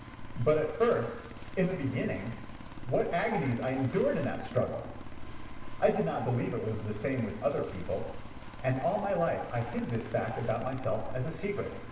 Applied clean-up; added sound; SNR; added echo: none; Aircraft; 15 dB; reverberation time 1.0 s.